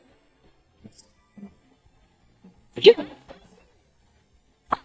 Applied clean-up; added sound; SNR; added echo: neural mask model DeepFilterNet 3.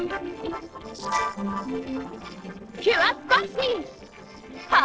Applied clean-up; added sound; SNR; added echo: neural separator model SepFormer DNS4.